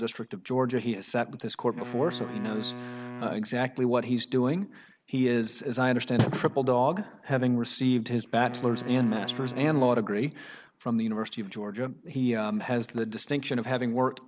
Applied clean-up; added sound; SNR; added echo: none; Wind instrument, woodwind instrument; 13 dB; none.